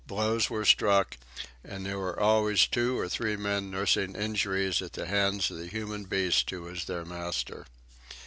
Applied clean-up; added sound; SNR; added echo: none; none; none; none.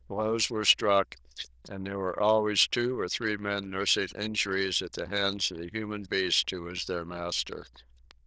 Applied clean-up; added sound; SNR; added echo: neural diffusion model UNIVERSE++.